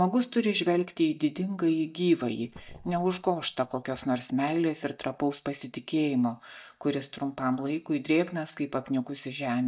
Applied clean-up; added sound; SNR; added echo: neural mask model DeepFilterNet 3.